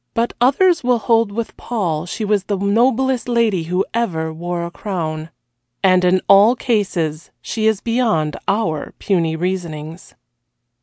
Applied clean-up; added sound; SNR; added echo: none; none; none; none.